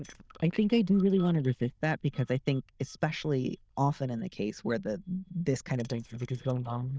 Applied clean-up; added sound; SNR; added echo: neural diffusion model UNIVERSE++.